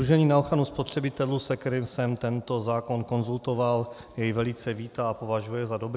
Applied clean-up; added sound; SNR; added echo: none; none; none; none.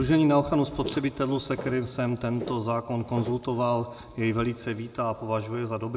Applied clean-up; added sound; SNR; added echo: none; Walk, footsteps; 14 dB; reverberation time 1.0 s.